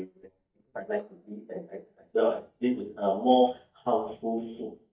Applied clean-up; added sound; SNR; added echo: neural mask model DeepFilterNet 3.